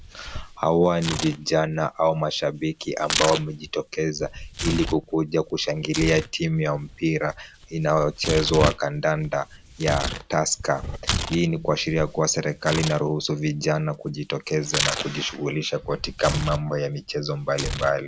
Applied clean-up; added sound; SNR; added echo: none; Tearing; 8 dB; none.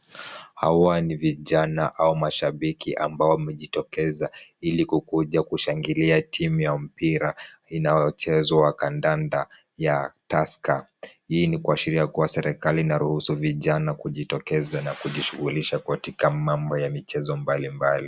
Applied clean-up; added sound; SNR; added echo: none; none; none; none.